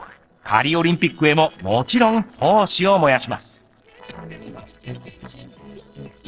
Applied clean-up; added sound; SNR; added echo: neural separator model SepFormer DNS4.